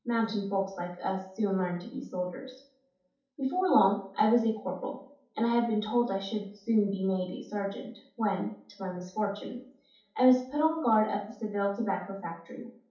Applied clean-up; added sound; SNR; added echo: none; none; none; reverberation time 0.5 s.